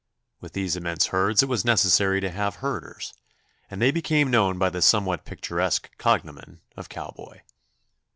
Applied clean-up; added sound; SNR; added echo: none; none; none; none.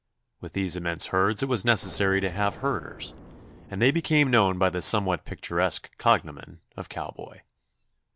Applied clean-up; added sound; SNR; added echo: none; Explosion; 18 dB; none.